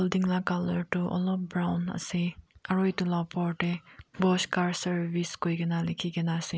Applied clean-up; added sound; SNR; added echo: none; none; none; none.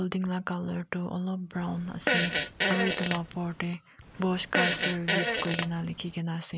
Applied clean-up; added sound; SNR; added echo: none; Fart; -3 dB; none.